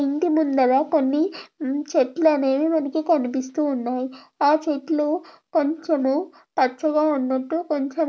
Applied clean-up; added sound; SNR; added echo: none; none; none; none.